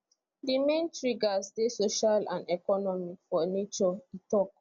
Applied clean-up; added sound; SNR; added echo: none; none; none; none.